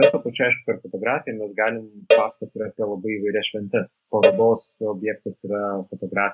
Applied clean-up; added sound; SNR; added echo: neural mask model RNNoise.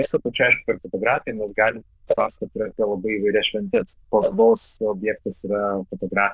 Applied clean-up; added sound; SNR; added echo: neural diffusion model UNIVERSE++.